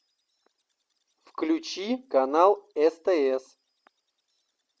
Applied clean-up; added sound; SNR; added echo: none; none; none; none.